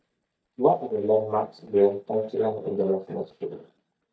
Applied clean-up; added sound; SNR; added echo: neural mask model DeepFilterNet 3.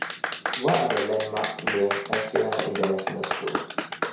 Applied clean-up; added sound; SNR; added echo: none; Clapping; 2 dB; reverberation time 0.6 s.